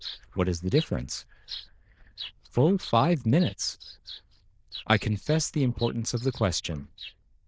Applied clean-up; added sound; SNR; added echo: neural diffusion model UNIVERSE++.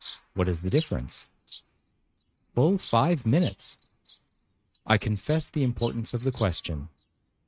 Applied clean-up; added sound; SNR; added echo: neural mask model RNNoise.